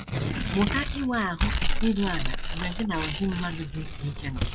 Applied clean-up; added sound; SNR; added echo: none; Tearing; -1 dB; none.